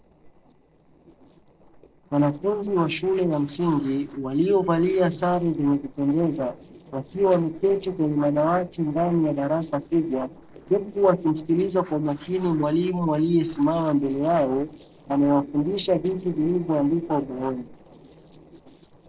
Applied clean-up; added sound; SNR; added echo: neural separator model SepFormer DNS4.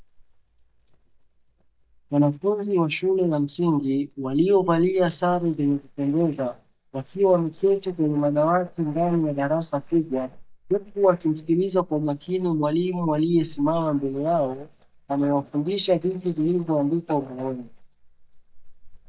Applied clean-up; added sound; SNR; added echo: neural mask model DeepFilterNet 3.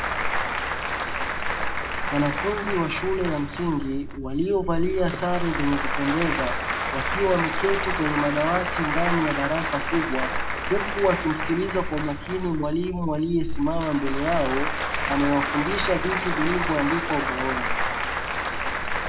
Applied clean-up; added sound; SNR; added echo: none; Applause / Crowd; 0 dB; reverberation time 0.5 s.